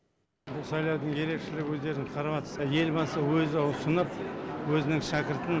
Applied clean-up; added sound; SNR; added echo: none; none; none; none.